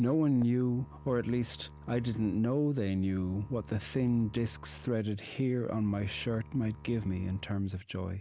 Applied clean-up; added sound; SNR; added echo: none; Bowed string instrument; 19 dB; none.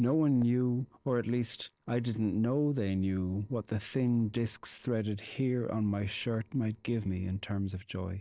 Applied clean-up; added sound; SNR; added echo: neural separator model SepFormer DNS4.